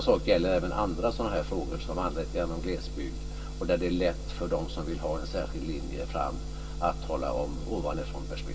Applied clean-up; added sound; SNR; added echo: none; none; none; reverberation time 0.2 s.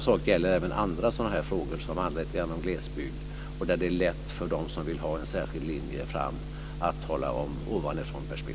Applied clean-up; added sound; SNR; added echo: none; none; none; none.